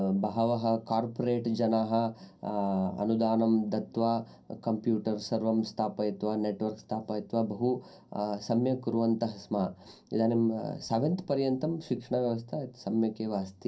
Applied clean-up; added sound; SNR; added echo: none; none; none; reverberation time 0.3 s.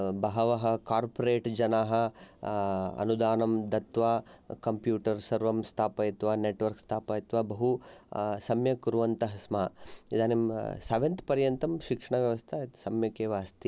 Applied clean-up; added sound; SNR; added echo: none; none; none; none.